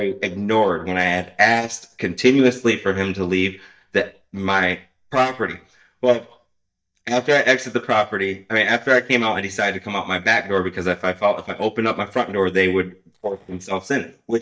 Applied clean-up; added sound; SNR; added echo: neural mask model DeepFilterNet 3.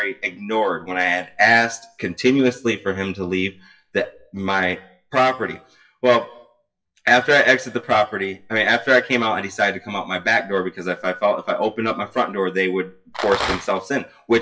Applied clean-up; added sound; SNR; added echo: classical method WPE with log-MMSE.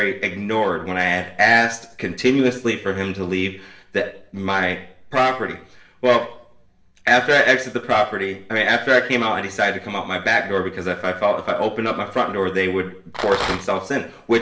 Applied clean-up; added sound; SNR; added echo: none; Rattle; 6 dB; reverberation time 0.5 s.